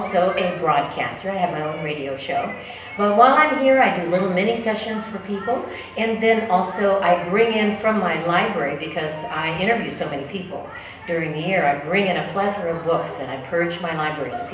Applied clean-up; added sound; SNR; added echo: none; Wind instrument, woodwind instrument; 18 dB; reverberation time 0.8 s.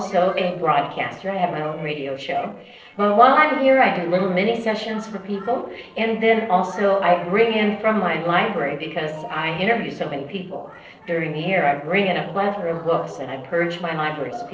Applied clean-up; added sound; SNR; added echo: neural separator model SepFormer DNS4.